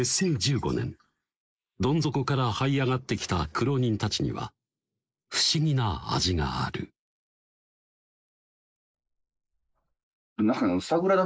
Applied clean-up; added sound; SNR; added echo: neural mask model Resemble Enhance denoiser.